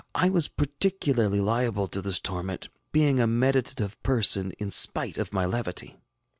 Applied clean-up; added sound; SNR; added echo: none; none; none; none.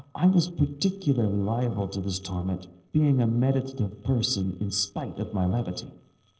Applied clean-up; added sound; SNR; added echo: neural separator model SepFormer DNS4.